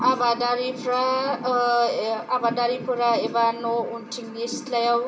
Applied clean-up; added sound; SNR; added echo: none; Thunder / Rain; 13 dB; reverberation time 0.6 s.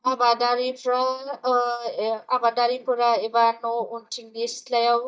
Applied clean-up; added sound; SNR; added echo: neural mask model DeepFilterNet 3.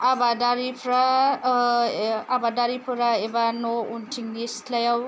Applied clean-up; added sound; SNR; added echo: none; none; none; none.